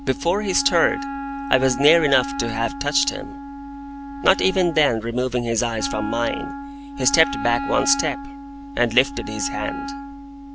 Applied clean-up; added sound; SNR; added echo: none; Wind instrument, woodwind instrument; 8 dB; none.